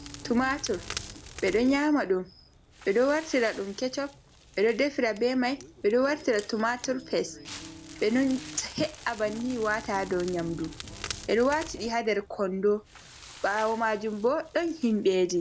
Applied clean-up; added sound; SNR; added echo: none; Crackle; 16 dB; none.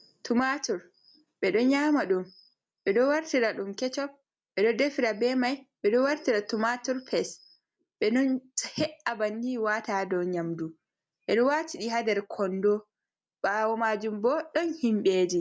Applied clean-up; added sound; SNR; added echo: none; none; none; none.